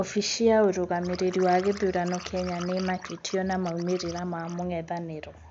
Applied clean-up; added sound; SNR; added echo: none; Liquid; 17 dB; none.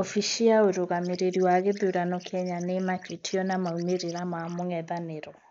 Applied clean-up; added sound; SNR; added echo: neural mask model Resemble Enhance denoiser.